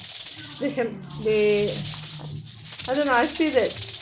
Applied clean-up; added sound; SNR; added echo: none; Rattle / Rattle (instrument); 4 dB; none.